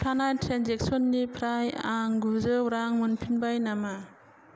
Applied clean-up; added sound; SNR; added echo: none; none; none; none.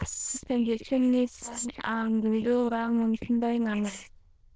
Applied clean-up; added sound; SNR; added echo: neural diffusion model UNIVERSE++.